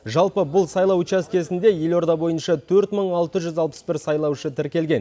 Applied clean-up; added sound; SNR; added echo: none; none; none; none.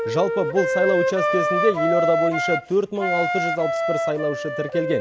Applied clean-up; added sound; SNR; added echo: none; Wind instrument, woodwind instrument; -1 dB; none.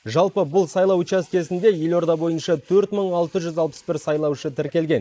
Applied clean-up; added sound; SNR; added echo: neural mask model Resemble Enhance denoiser.